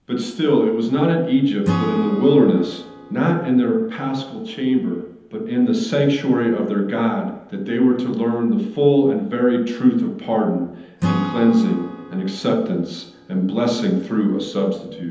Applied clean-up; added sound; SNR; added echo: none; Acoustic guitar / Strum; 14 dB; reverberation time 0.9 s.